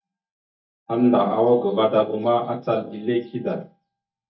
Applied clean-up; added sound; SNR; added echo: neural mask model DeepFilterNet 3.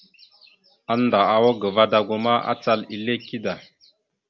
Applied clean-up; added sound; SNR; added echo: none; none; none; none.